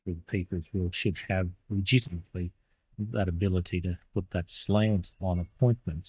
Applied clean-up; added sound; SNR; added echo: neural mask model DeepFilterNet 3.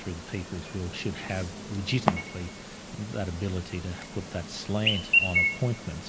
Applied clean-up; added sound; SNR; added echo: none; Chirp, tweet; -1 dB; none.